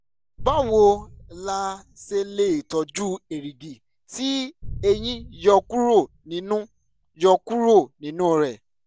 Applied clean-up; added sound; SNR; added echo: none; Boom; 18 dB; none.